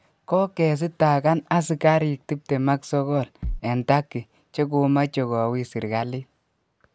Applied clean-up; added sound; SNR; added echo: none; Bass drum; 7 dB; none.